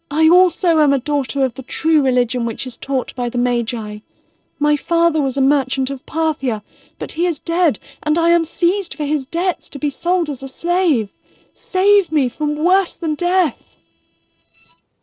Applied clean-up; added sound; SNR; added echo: neural separator model SepFormer DNS4.